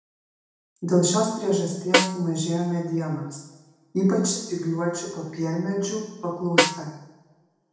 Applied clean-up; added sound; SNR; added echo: none; Snare drum; -1 dB; reverberation time 0.9 s.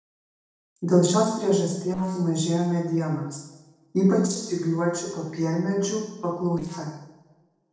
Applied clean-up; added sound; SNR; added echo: neural separator model SepFormer DNS4.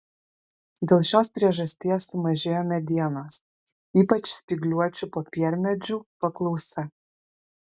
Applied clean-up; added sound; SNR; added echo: none; none; none; none.